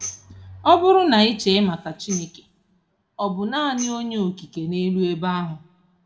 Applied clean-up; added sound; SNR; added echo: none; Tambourine; 17 dB; reverberation time 0.5 s.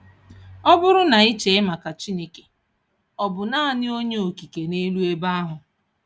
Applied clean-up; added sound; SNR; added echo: none; none; none; none.